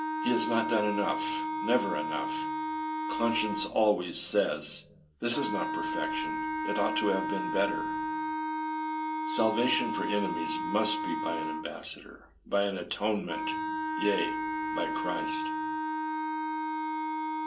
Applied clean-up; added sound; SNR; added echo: none; Wind instrument, woodwind instrument; 1 dB; reverberation time 0.2 s.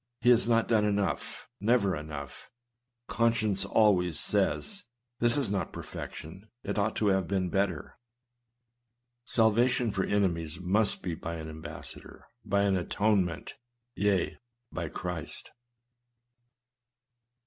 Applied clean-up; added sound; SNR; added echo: none; none; none; none.